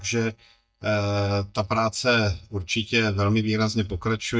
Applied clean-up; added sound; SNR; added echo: neural mask model DeepFilterNet 3.